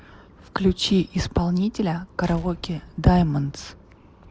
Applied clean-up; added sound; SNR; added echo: none; Explosion; 20 dB; none.